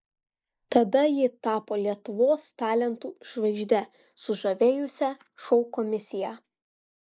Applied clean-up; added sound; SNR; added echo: neural mask model Resemble Enhance denoiser.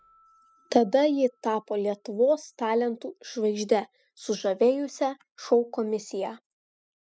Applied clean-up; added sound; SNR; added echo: classical method spectral subtraction.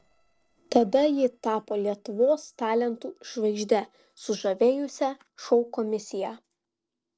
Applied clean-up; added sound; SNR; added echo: neural separator model SepFormer DNS4.